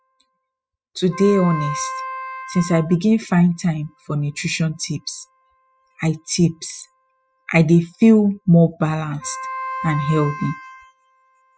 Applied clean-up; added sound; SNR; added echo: classical method spectral subtraction.